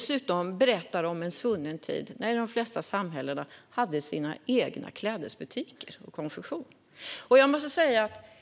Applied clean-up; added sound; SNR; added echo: none; none; none; none.